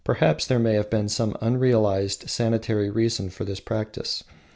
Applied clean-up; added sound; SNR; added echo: none; none; none; none.